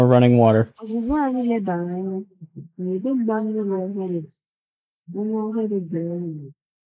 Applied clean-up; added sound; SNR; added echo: neural mask model Resemble Enhance denoiser.